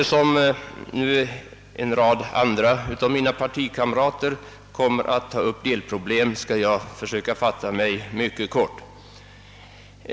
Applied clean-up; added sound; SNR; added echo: none; none; none; none.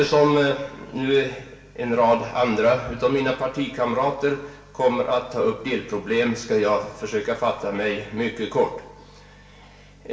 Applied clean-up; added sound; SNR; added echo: none; none; none; reverberation time 0.7 s.